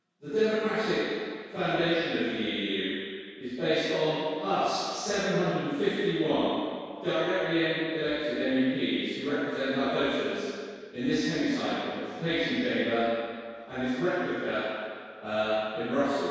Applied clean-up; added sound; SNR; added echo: none; none; none; reverberation time 2.0 s.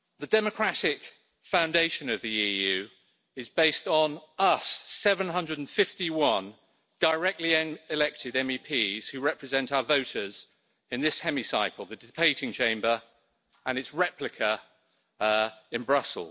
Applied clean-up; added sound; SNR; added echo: none; none; none; none.